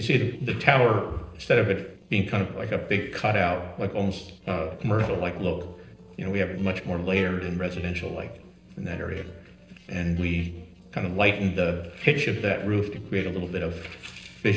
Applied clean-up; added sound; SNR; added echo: neural separator model SepFormer DNS4.